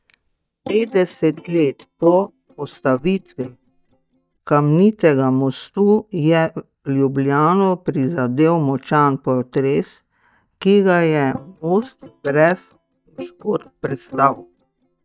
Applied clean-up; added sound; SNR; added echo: neural mask model DeepFilterNet 3.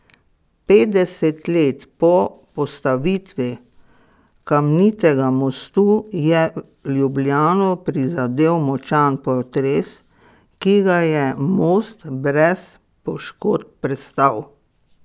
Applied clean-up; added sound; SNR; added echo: none; none; none; none.